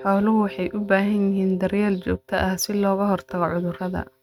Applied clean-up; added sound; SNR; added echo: neural mask model RNNoise.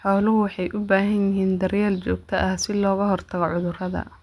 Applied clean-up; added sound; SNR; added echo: none; none; none; none.